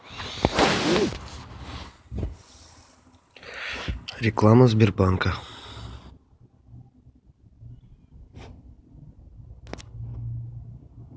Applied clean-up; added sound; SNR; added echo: none; none; none; none.